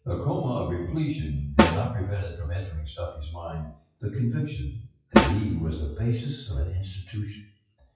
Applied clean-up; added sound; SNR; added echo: classical method WPE with log-MMSE.